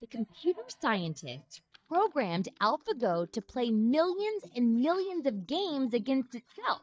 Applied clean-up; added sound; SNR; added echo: neural mask model DeepFilterNet 3.